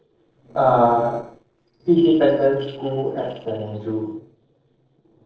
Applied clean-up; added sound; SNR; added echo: neural separator model SepFormer DNS4.